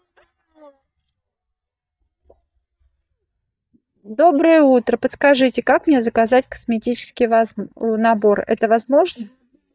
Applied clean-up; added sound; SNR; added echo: neural mask model DeepFilterNet 3.